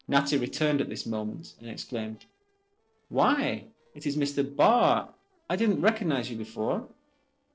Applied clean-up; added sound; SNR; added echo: neural separator model SepFormer DNS4.